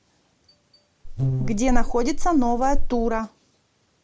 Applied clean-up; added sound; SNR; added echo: none; Buzz; -5 dB; none.